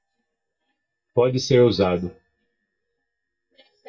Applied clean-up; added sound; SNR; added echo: neural mask model DeepFilterNet 3.